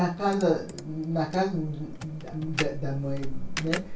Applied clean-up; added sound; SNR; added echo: none; Computer keyboard; 13 dB; reverberation time 0.2 s.